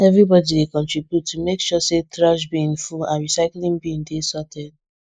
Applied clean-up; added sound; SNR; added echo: neural mask model Resemble Enhance denoiser.